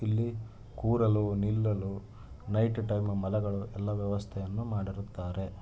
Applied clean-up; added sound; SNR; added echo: none; none; none; none.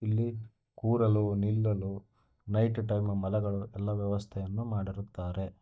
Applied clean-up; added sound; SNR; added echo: neural mask model DeepFilterNet 3.